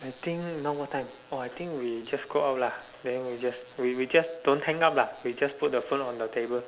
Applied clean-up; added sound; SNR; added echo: none; none; none; none.